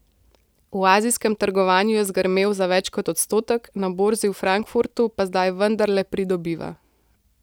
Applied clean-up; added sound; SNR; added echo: none; none; none; none.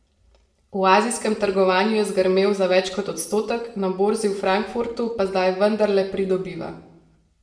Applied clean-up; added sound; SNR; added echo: none; none; none; reverberation time 0.6 s.